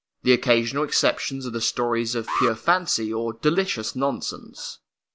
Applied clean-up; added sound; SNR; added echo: none; Alarm; 8 dB; none.